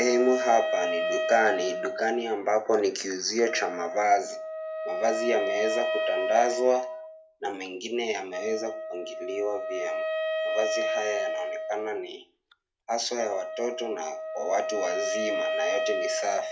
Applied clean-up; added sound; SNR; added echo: none; Wind instrument, woodwind instrument; 3 dB; reverberation time 0.3 s.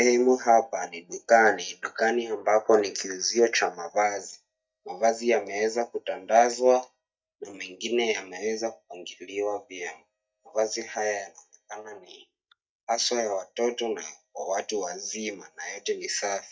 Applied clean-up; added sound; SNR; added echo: neural mask model DeepFilterNet 3.